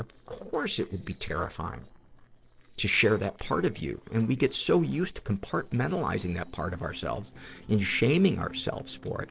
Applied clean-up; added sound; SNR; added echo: neural separator model SepFormer DNS4.